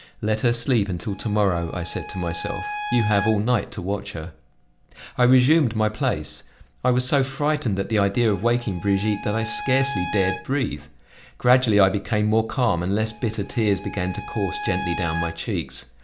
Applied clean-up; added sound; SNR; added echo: none; Bowed string instrument; 11 dB; none.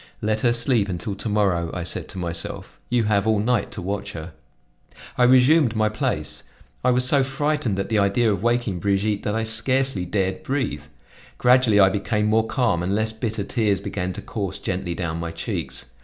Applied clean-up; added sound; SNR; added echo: none; none; none; none.